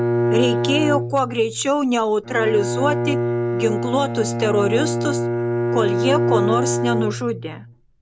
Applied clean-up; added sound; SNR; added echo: none; Bowed string instrument; 0 dB; none.